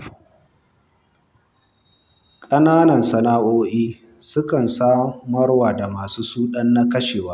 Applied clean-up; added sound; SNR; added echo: none; none; none; none.